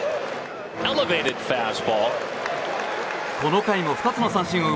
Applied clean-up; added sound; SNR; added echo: none; none; none; none.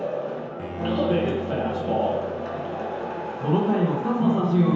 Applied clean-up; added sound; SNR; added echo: none; Bowed string instrument; 15 dB; reverberation time 0.9 s.